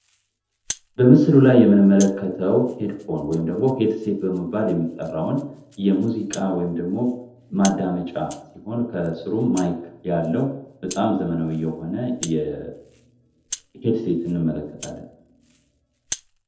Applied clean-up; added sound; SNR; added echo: none; Rattle (instrument); 20 dB; reverberation time 0.7 s.